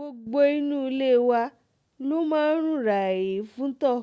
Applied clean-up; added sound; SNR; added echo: none; none; none; none.